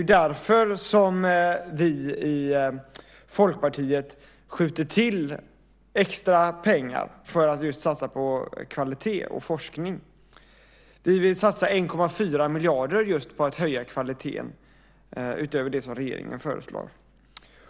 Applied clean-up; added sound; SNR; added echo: none; none; none; none.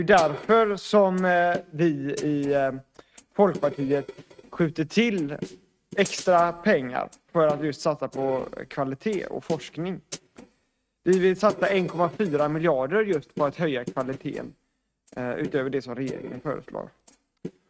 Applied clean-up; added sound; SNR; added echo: neural mask model RNNoise.